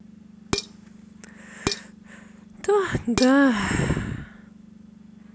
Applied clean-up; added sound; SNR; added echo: none; Dishes, pots, and pans; 7 dB; none.